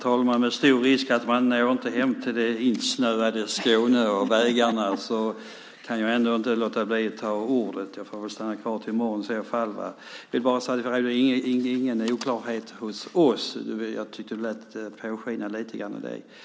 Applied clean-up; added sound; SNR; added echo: none; none; none; none.